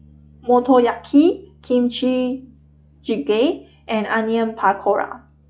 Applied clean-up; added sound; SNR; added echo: classical method log-MMSE.